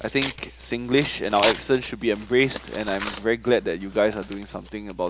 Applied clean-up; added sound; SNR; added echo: none; Tearing; 11 dB; none.